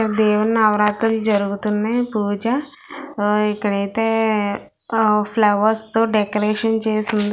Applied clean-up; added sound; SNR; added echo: none; none; none; none.